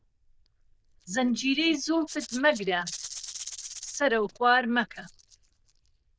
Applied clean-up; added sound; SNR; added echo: neural diffusion model UNIVERSE++.